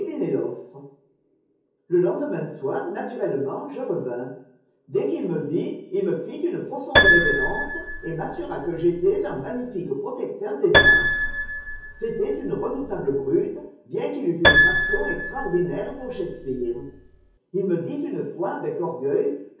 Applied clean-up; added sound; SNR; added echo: none; Piano; -3 dB; reverberation time 0.7 s.